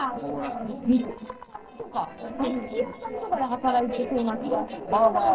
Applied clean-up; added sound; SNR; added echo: neural separator model SepFormer DNS4.